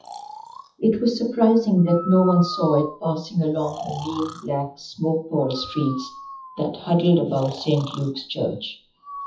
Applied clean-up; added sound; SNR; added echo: classical method WPE with log-MMSE.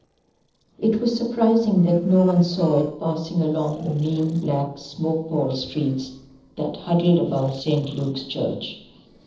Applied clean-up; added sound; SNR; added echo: neural separator model SepFormer DNS4.